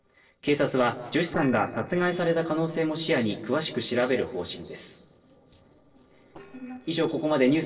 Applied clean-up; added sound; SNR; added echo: neural separator model SepFormer DNS4.